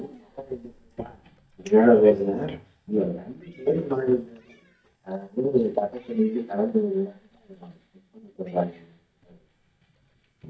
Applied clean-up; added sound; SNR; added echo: neural mask model DeepFilterNet 3.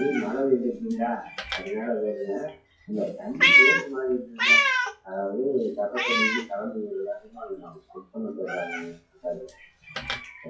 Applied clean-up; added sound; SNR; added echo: classical method WPE with log-MMSE.